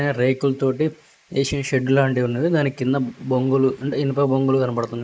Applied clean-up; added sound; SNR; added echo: neural mask model Resemble Enhance denoiser.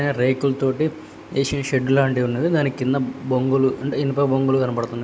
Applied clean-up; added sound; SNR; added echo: none; none; none; none.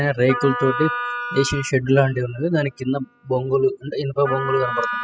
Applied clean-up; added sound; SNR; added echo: classical method spectral subtraction.